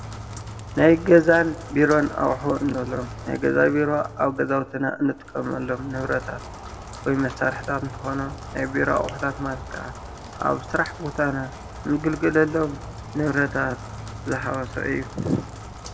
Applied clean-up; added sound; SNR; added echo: none; Rain; 13 dB; reverberation time 1.2 s.